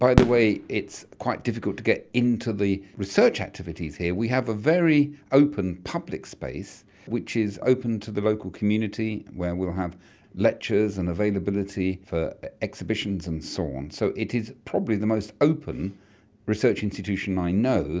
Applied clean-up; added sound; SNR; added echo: none; Fireworks; 4 dB; none.